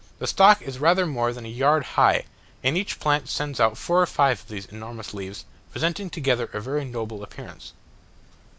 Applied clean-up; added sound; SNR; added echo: none; none; none; none.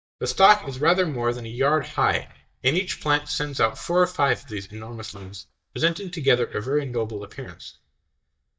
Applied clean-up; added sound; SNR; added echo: neural mask model DeepFilterNet 3.